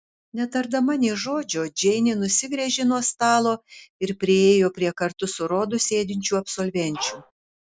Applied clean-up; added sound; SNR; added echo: neural mask model Resemble Enhance denoiser.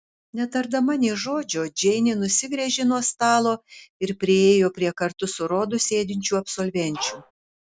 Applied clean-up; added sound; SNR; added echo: none; Dog; 13 dB; none.